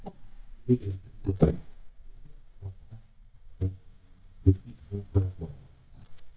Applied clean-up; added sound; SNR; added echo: neural mask model DeepFilterNet 3.